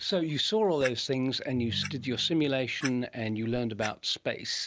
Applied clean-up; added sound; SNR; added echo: none; Clock + Ringtone; 14 dB; none.